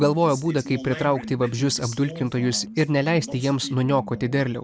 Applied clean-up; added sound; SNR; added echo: none; none; none; none.